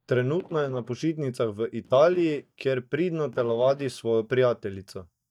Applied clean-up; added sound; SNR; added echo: neural mask model DeepFilterNet 3.